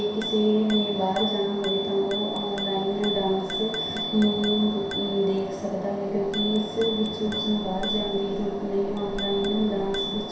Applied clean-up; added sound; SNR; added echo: none; Bicycle bell; 8 dB; reverberation time 0.7 s.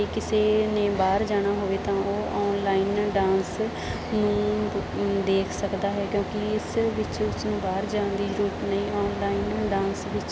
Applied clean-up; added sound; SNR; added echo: none; none; none; none.